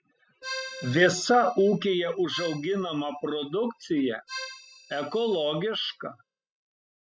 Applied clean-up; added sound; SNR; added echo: classical method spectral subtraction.